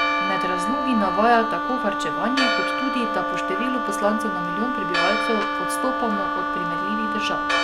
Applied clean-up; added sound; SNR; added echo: none; Wind instrument, woodwind instrument + Church bell; -2 dB; none.